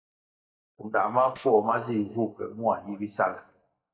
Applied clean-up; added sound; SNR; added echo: neural mask model DeepFilterNet 3.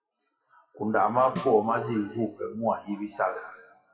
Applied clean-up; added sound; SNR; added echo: classical method WPE with log-MMSE.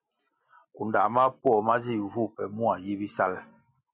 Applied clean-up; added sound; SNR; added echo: none; none; none; none.